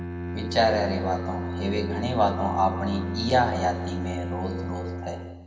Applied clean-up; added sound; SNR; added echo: none; Bowed string instrument; 4 dB; reverberation time 1.6 s.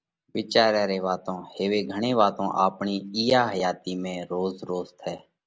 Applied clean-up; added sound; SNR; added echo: none; none; none; none.